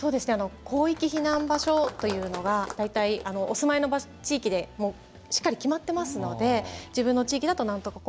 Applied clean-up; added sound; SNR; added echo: none; Applause; 15 dB; none.